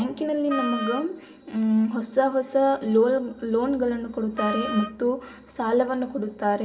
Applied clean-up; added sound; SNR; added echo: none; Wind instrument, woodwind instrument; 9 dB; reverberation time 0.1 s.